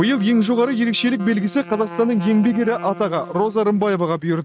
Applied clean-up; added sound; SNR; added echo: neural mask model RNNoise.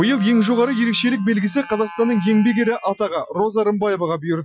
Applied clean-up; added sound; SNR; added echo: classical method Wiener filter.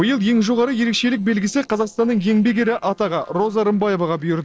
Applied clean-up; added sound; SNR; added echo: neural separator model SepFormer DNS4.